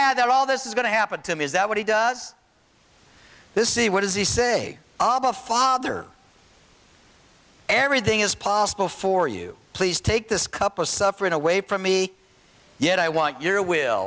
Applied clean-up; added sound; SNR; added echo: none; none; none; none.